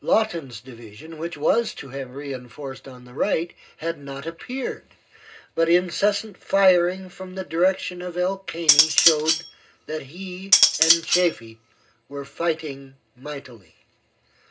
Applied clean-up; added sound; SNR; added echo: none; Cutlery, silverware; -4 dB; reverberation time 0.2 s.